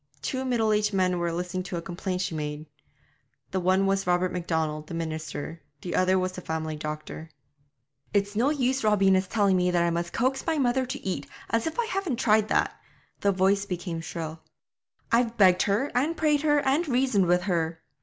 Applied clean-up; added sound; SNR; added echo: none; none; none; none.